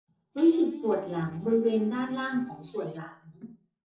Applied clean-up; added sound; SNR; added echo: neural separator model SepFormer DNS4.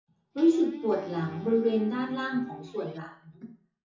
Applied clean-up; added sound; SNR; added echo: none; Guitar; 15 dB; reverberation time 0.6 s.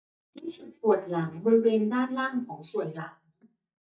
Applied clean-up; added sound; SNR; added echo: neural mask model DeepFilterNet 3.